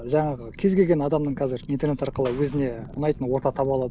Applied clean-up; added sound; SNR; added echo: none; Wind / Fire; 16 dB; none.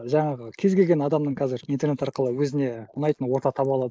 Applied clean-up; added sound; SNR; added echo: neural mask model Resemble Enhance denoiser.